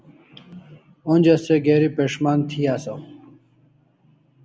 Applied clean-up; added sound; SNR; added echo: none; none; none; none.